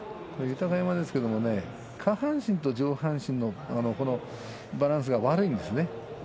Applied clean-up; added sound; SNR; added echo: none; none; none; none.